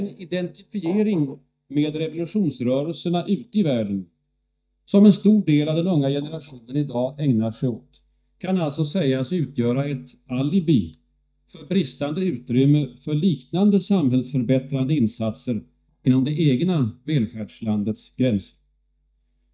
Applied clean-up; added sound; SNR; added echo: neural mask model DeepFilterNet 3.